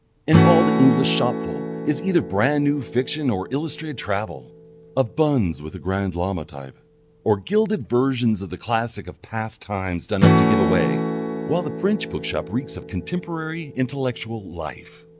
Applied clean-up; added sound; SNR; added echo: none; Strum; 2 dB; none.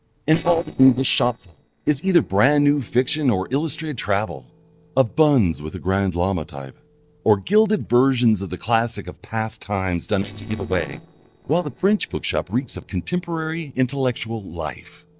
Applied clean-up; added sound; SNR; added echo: neural separator model SepFormer DNS4.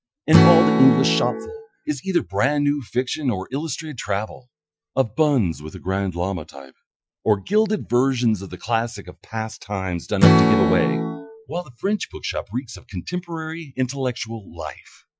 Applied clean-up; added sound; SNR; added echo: classical method Wiener filter.